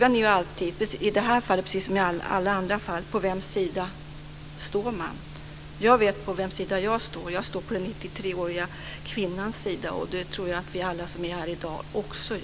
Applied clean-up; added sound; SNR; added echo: none; none; none; none.